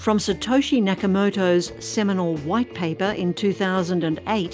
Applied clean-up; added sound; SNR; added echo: none; none; none; none.